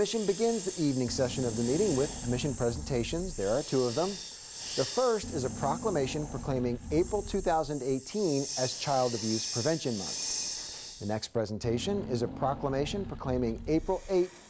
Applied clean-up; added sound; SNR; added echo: none; Hiss + Engine / Car; 8 dB; none.